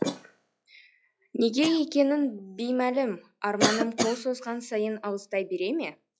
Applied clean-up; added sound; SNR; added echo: classical method log-MMSE.